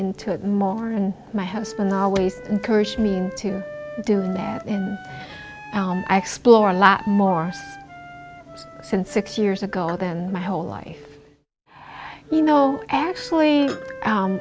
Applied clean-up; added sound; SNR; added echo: none; Wind instrument, woodwind instrument; 16 dB; none.